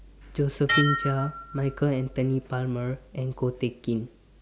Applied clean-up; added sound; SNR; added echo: none; Dishes, pots, and pans; 5 dB; none.